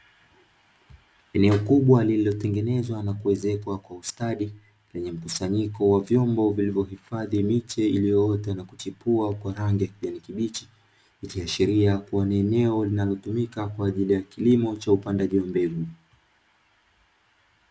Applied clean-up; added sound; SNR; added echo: none; none; none; none.